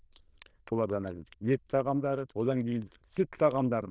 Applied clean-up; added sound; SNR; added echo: neural diffusion model UNIVERSE++.